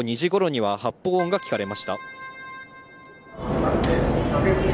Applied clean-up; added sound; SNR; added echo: none; Keyboard (musical); 17 dB; none.